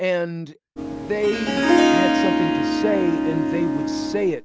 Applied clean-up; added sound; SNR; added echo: none; Harp; -5 dB; none.